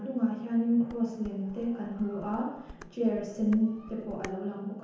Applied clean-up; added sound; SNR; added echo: none; Dishes, pots, and pans; 20 dB; reverberation time 0.9 s.